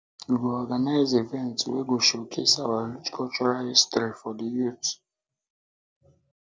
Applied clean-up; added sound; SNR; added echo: none; none; none; none.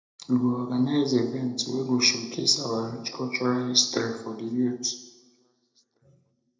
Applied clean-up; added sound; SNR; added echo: none; none; none; reverberation time 0.8 s.